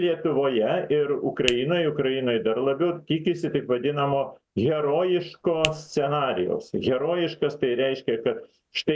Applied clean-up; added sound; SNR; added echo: none; Finger snapping; 9 dB; none.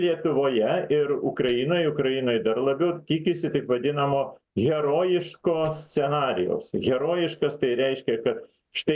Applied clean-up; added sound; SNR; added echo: neural separator model SepFormer DNS4.